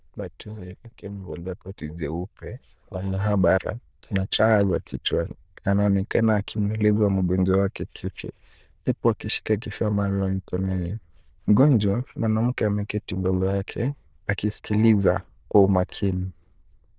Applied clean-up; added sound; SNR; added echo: neural diffusion model UNIVERSE++.